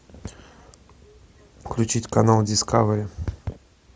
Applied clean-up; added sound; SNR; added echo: none; none; none; none.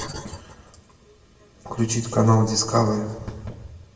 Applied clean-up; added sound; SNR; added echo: none; none; none; reverberation time 1.2 s.